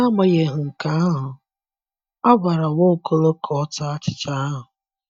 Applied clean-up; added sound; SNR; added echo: neural mask model DeepFilterNet 3.